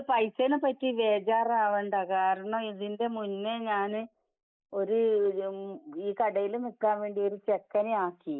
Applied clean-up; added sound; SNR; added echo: neural mask model Resemble Enhance denoiser.